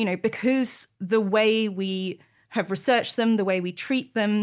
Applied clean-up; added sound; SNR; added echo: none; none; none; none.